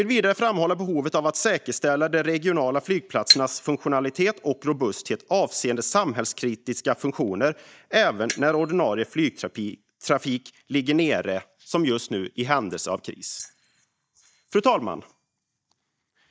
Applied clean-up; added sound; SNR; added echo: neural mask model DeepFilterNet 3.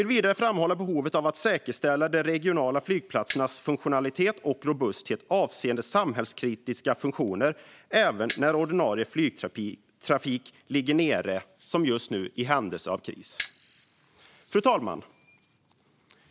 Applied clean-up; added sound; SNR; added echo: none; Bicycle bell; -3 dB; none.